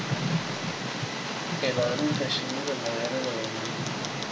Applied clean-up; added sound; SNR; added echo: none; Tick; -2 dB; reverberation time 1.0 s.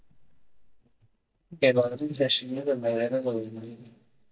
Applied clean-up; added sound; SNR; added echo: neural mask model DeepFilterNet 3.